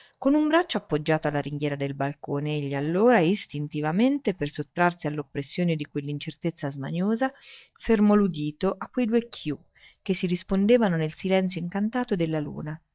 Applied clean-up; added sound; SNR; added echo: neural mask model DeepFilterNet 3.